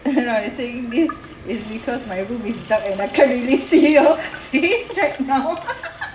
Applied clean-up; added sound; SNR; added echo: none; Sink (filling or washing) / Water tap, faucet; 19 dB; reverberation time 1.7 s.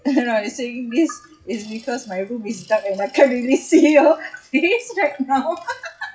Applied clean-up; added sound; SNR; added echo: classical method WPE with log-MMSE.